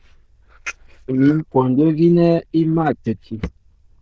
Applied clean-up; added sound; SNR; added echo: neural diffusion model UNIVERSE++.